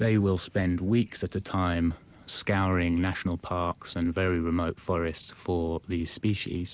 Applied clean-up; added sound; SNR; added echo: none; none; none; none.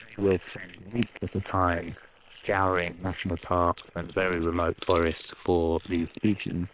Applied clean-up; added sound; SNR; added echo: neural separator model SepFormer WHAM!.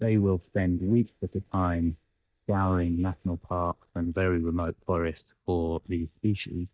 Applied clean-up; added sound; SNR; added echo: neural mask model DeepFilterNet 3.